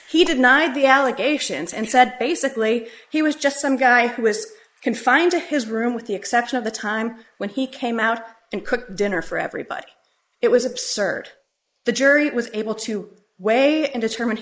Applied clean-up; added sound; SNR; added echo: neural mask model Resemble Enhance denoiser.